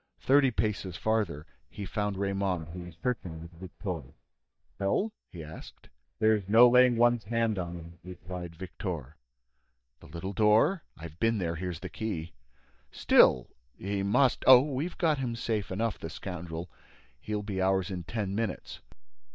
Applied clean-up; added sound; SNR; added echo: neural mask model DeepFilterNet 3.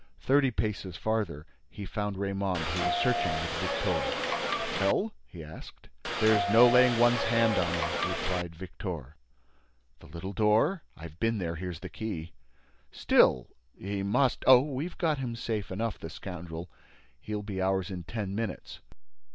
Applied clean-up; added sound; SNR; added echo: none; Subway, metro, underground / Doorbell; 1 dB; none.